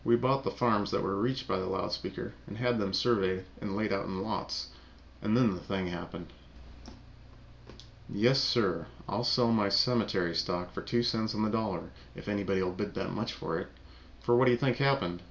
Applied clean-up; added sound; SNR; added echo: none; none; none; none.